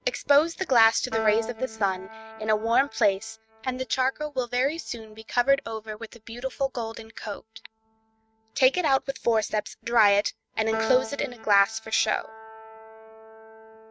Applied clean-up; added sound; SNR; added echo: neural mask model RNNoise.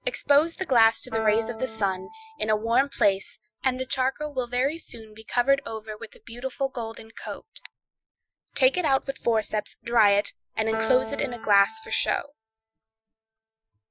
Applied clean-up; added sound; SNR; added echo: classical method Wiener filter.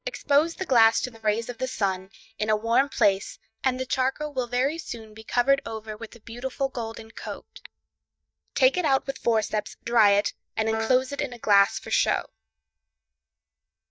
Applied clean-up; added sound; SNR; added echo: neural mask model DeepFilterNet 3.